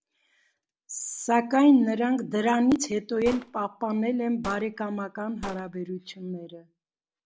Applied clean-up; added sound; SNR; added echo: none; Gunshot, gunfire; 18 dB; none.